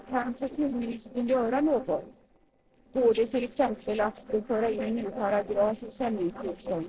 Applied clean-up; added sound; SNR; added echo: neural separator model SepFormer DNS4.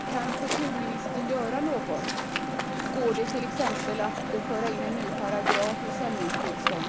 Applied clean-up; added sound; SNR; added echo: none; Waves, surf + Domestic sounds, home sounds; -1 dB; none.